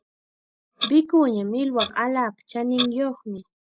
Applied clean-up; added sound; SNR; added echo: neural mask model Resemble Enhance denoiser.